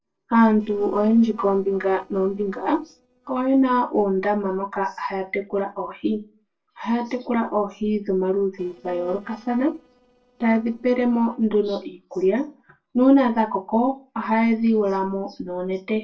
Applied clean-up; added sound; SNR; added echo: neural separator model SepFormer DNS4.